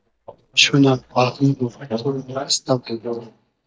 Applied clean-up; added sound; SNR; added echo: neural mask model DeepFilterNet 3.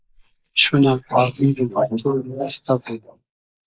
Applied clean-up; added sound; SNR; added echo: neural mask model Resemble Enhance denoiser.